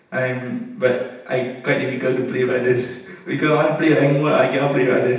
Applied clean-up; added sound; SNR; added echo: none; none; none; reverberation time 0.9 s.